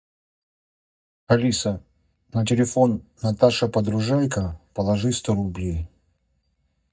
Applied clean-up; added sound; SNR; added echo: neural mask model DeepFilterNet 3.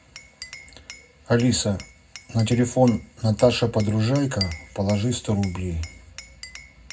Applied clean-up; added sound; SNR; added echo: none; Glass; 18 dB; reverberation time 0.3 s.